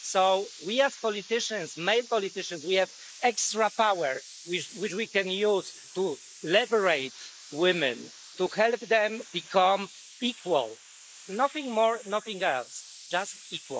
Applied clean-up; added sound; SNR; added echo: neural mask model Resemble Enhance denoiser.